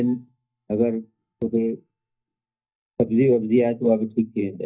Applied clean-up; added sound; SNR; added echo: neural mask model DeepFilterNet 3.